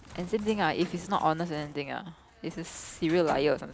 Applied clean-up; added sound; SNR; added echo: none; Bird; 17 dB; none.